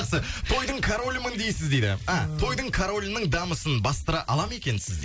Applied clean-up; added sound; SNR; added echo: none; none; none; none.